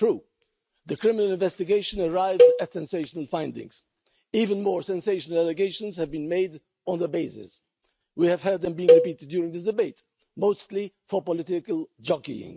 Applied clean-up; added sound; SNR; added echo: neural mask model RNNoise.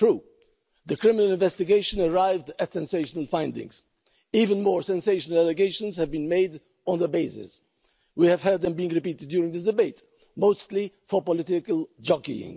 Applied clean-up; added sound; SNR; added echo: none; none; none; none.